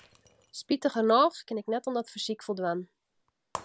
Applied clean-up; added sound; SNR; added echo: none; Shatter; 19 dB; none.